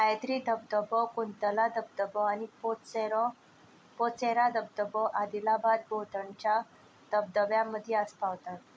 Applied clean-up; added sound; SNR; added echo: none; none; none; none.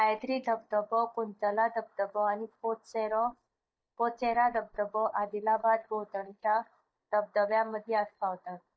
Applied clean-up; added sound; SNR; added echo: neural mask model DeepFilterNet 3.